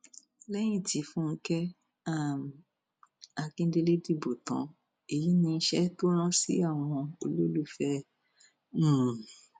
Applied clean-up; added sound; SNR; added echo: none; none; none; none.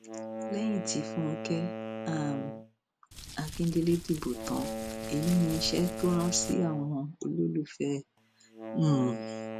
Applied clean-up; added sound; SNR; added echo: none; Wind instrument, woodwind instrument + Crumpling, crinkling; 7 dB; none.